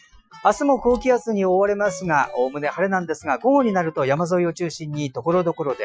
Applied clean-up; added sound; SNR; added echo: classical method Wiener filter.